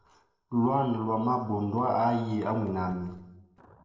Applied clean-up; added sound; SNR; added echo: neural separator model SepFormer DNS4.